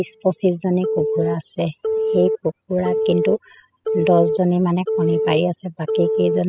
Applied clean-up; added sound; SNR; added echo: classical method spectral subtraction.